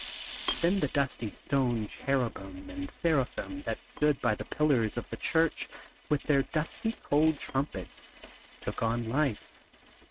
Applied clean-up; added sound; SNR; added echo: neural mask model RNNoise.